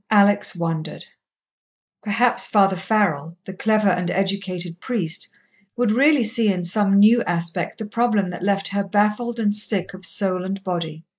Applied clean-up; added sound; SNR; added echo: neural mask model Resemble Enhance denoiser.